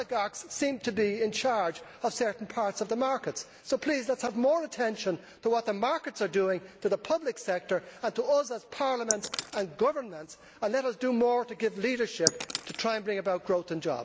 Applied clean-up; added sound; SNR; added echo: neural mask model Resemble Enhance denoiser.